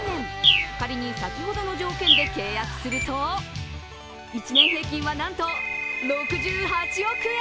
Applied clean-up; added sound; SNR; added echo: none; Bird; -2 dB; none.